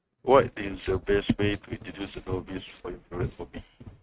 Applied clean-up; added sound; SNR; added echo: neural mask model RNNoise.